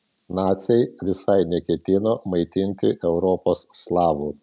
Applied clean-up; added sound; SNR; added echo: none; none; none; none.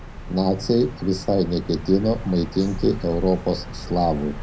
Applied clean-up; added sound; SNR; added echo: none; Bird vocalization, bird call, bird song; 11 dB; reverberation time 0.4 s.